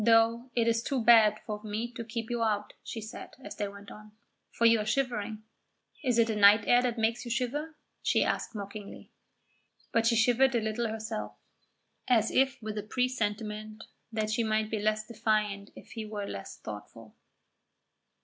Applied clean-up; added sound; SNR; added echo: none; none; none; none.